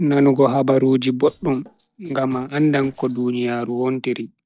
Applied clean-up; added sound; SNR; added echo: neural separator model SepFormer DNS4.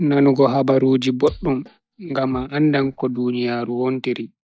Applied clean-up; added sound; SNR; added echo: neural mask model DeepFilterNet 3.